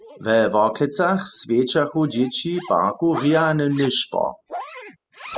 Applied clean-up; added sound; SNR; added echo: classical method spectral subtraction.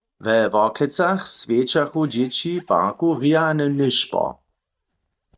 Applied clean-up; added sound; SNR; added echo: neural mask model DeepFilterNet 3.